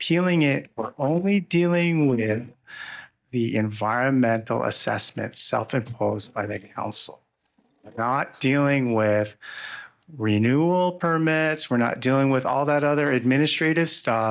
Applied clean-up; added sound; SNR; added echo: neural mask model DeepFilterNet 3.